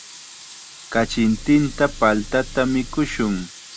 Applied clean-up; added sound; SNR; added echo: none; Sink (filling or washing) / Water tap, faucet + Engine; 14 dB; none.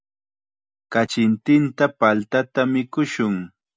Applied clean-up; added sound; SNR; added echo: none; none; none; none.